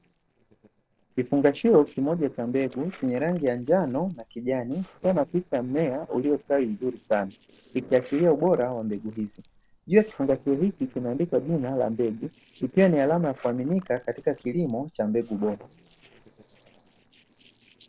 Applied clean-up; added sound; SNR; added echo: neural separator model SepFormer DNS4.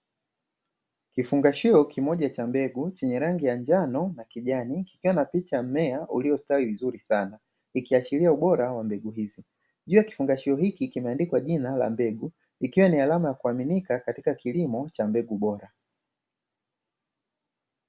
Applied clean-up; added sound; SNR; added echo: none; none; none; none.